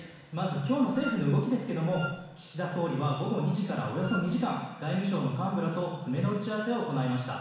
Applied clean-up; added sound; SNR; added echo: none; Wind instrument, woodwind instrument; 11 dB; reverberation time 1.1 s.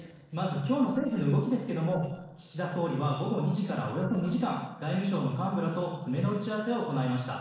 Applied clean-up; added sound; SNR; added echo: neural separator model SepFormer DNS4.